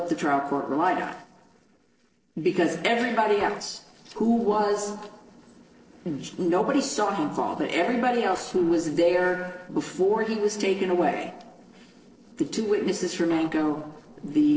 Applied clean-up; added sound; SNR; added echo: neural separator model SepFormer DNS4.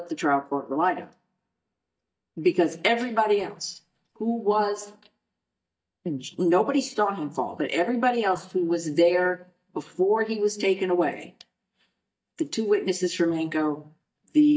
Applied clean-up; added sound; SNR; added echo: neural mask model DeepFilterNet 3.